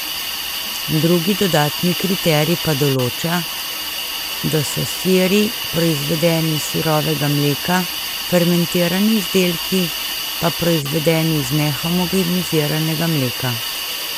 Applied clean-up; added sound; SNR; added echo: none; Hiss; 5 dB; none.